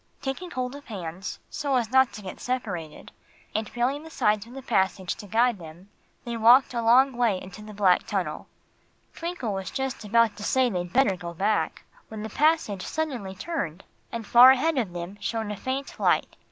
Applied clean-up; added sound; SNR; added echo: none; none; none; none.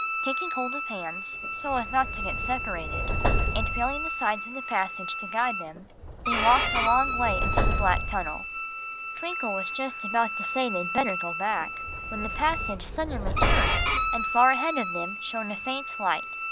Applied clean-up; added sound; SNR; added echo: none; Subway, metro, underground + Bowed string instrument; -1 dB; none.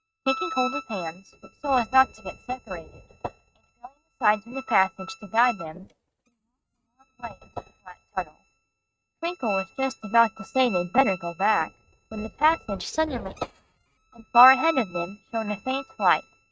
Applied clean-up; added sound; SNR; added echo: neural mask model RNNoise.